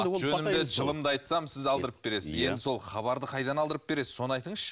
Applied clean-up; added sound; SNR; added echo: none; none; none; none.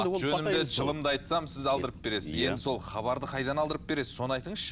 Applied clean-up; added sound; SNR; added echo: none; Wind; 17 dB; none.